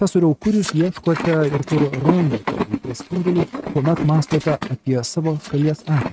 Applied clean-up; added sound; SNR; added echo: neural mask model RNNoise.